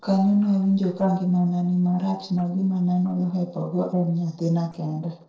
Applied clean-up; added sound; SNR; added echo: neural separator model SepFormer DNS4.